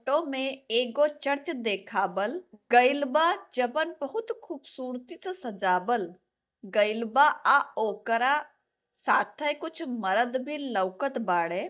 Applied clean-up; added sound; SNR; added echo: neural mask model DeepFilterNet 3.